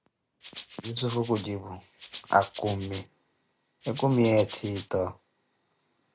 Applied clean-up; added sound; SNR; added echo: none; Rattle (instrument); -1 dB; none.